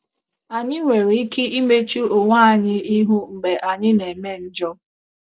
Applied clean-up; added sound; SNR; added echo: none; none; none; none.